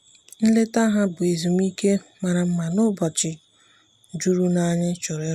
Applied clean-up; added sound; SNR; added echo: none; none; none; none.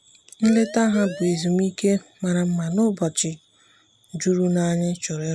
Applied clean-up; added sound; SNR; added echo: none; Siren; 12 dB; none.